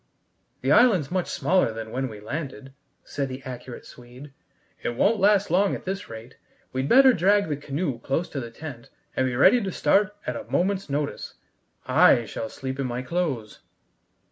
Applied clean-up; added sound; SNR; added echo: none; none; none; none.